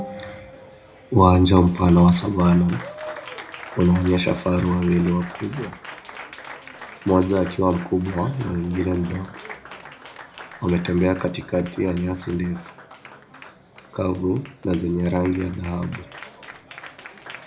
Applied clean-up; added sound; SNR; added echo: none; Applause; 17 dB; reverberation time 0.2 s.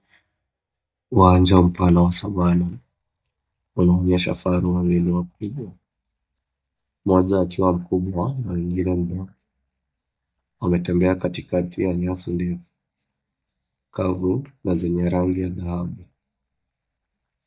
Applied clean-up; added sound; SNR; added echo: neural mask model DeepFilterNet 3.